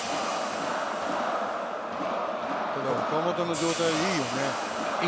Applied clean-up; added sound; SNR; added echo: none; Hi-hat; 12 dB; none.